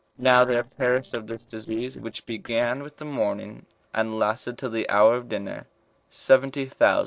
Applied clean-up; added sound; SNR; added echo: neural separator model SepFormer DNS4.